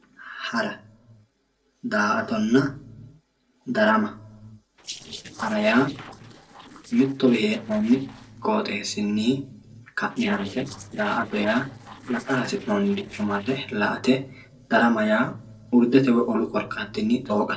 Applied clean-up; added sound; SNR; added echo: neural separator model SepFormer DNS4.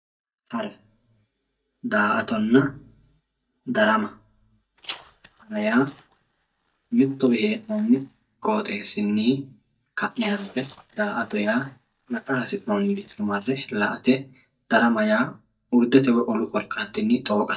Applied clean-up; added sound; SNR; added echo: neural mask model DeepFilterNet 3.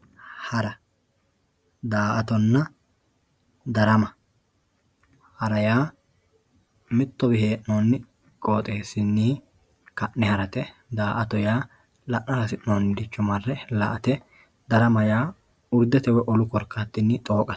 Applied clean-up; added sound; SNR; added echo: none; none; none; none.